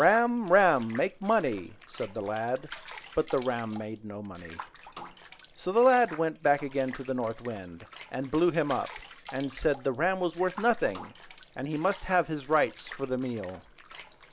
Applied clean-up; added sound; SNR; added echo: none; Bathtub (filling or washing) / Water; 19 dB; none.